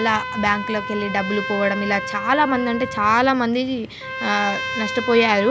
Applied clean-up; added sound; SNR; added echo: none; Trumpet; 8 dB; none.